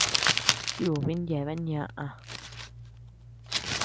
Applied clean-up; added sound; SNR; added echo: none; Crumpling, crinkling; -2 dB; none.